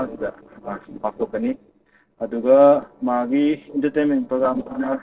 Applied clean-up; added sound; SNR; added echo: neural separator model SepFormer DNS4.